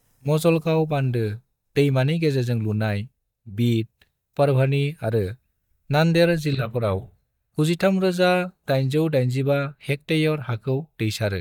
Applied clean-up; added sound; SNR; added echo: neural mask model DeepFilterNet 3.